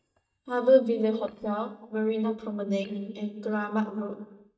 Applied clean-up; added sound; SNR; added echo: neural mask model DeepFilterNet 3.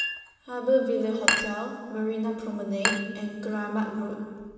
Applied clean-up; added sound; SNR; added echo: none; Chink, clink; 4 dB; reverberation time 1.6 s.